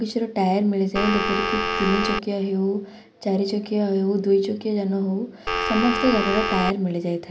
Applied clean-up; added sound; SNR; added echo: none; Telephone; 1 dB; none.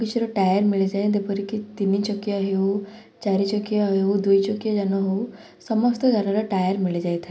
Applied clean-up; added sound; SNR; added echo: none; none; none; none.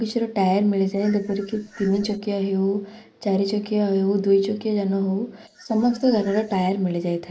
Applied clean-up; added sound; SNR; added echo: neural mask model Resemble Enhance denoiser.